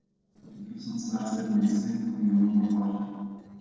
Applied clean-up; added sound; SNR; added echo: neural separator model SepFormer DNS4.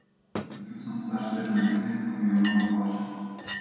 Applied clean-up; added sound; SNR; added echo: none; Chink, clink; 12 dB; reverberation time 2.1 s.